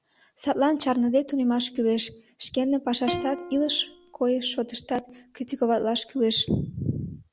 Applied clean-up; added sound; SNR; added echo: none; Plucked string instrument; 13 dB; none.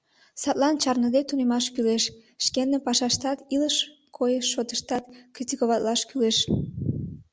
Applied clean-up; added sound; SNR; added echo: none; none; none; none.